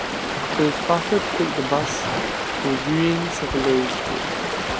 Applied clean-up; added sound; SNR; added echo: none; Stream; 1 dB; none.